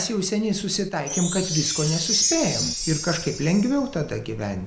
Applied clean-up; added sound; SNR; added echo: none; Chime; 3 dB; none.